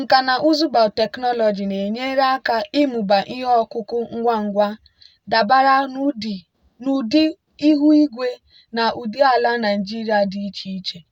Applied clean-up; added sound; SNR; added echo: none; none; none; none.